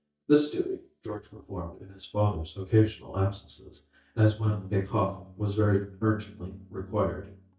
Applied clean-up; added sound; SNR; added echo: neural mask model DeepFilterNet 3.